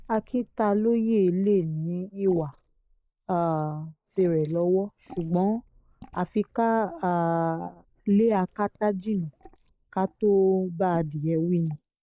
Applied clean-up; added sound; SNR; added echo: neural mask model Resemble Enhance denoiser.